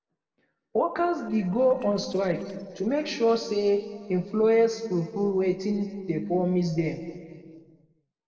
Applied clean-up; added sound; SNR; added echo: neural separator model SepFormer DNS4.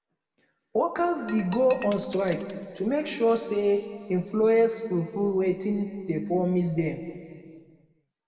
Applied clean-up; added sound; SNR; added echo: none; Shatter; 18 dB; reverberation time 2.0 s.